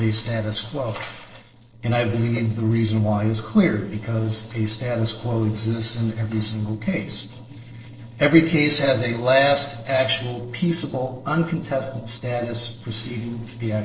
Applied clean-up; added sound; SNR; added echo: neural separator model SepFormer DNS4.